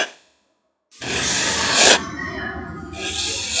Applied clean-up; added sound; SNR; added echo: classical method WPE with log-MMSE.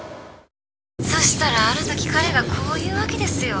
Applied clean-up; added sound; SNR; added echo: none; none; none; none.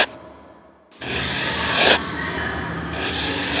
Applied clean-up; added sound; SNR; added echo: none; Writing; -4 dB; reverberation time 2.1 s.